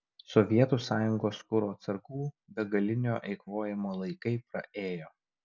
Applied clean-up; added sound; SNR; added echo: none; none; none; none.